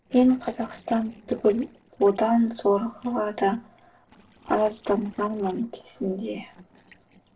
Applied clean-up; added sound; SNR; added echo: neural separator model SepFormer DNS4.